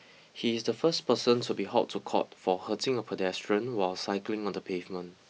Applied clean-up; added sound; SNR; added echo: none; none; none; none.